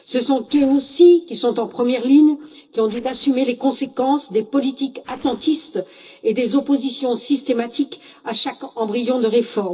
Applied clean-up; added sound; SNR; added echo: neural separator model SepFormer DNS4.